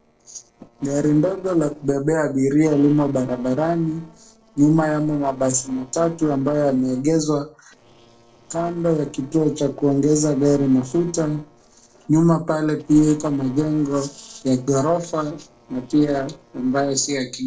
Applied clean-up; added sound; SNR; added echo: neural separator model SepFormer DNS4.